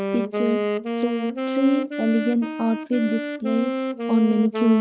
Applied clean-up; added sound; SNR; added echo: neural mask model RNNoise.